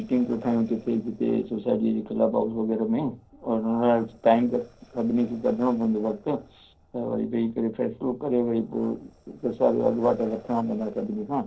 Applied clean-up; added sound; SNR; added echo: neural separator model SepFormer DNS4.